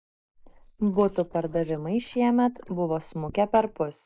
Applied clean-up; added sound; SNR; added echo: neural mask model Resemble Enhance denoiser.